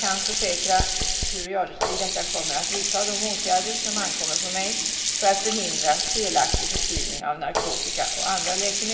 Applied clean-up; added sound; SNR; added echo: none; Sink (filling or washing); -2 dB; reverberation time 1.7 s.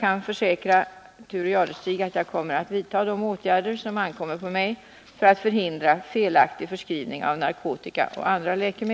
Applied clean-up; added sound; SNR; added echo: none; none; none; none.